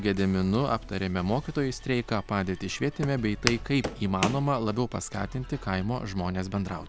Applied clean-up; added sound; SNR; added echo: none; Walk, footsteps; 11 dB; none.